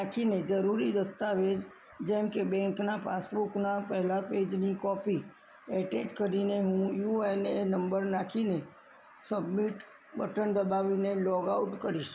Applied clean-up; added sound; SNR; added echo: none; none; none; none.